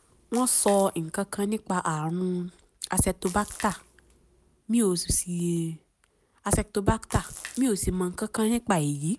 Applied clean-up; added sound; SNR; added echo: none; Splash, splatter; 15 dB; none.